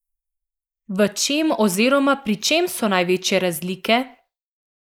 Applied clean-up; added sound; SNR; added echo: neural mask model Resemble Enhance denoiser.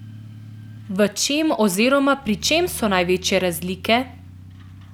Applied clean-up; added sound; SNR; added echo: none; Truck; 18 dB; none.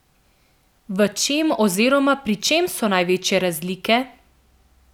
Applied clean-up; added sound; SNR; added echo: none; none; none; none.